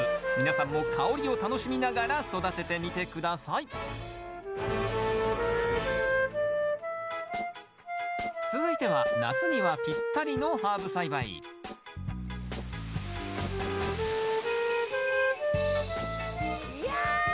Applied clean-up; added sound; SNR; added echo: none; Wind instrument, woodwind instrument; -1 dB; none.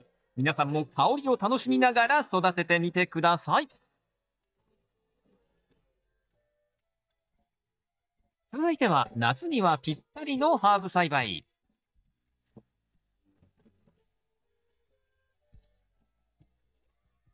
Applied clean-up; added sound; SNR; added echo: neural mask model DeepFilterNet 3.